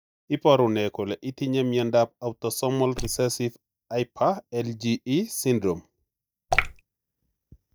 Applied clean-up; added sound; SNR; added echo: neural mask model DeepFilterNet 3.